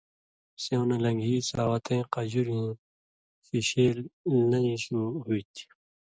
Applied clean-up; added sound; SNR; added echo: none; none; none; none.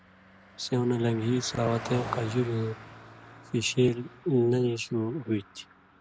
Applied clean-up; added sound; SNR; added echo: none; Car passing by; 15 dB; none.